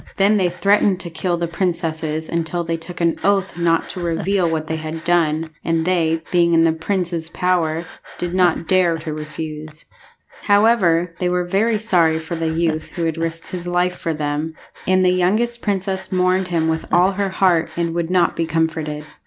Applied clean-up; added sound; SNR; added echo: none; Breathing; 19 dB; none.